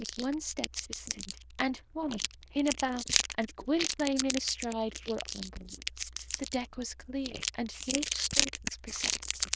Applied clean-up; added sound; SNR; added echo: neural diffusion model UNIVERSE++.